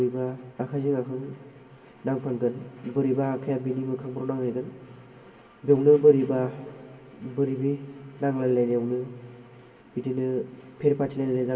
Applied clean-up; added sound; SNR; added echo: none; none; none; reverberation time 1.7 s.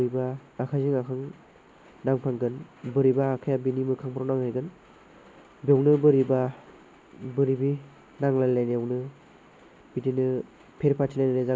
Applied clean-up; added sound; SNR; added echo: none; none; none; none.